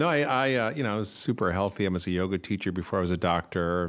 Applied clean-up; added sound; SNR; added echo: none; none; none; none.